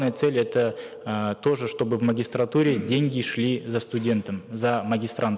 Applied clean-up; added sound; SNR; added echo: none; none; none; none.